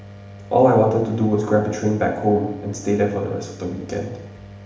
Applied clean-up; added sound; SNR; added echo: none; none; none; reverberation time 0.8 s.